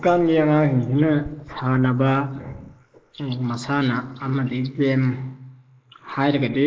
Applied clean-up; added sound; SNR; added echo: neural mask model Resemble Enhance denoiser.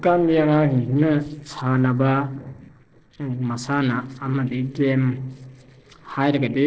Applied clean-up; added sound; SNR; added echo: neural separator model SepFormer DNS4.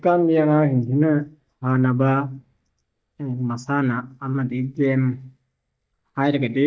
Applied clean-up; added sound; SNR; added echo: neural mask model DeepFilterNet 3.